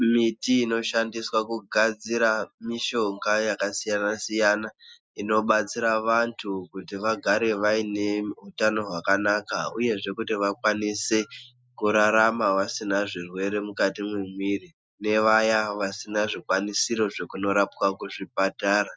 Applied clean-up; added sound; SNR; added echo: neural mask model Resemble Enhance denoiser.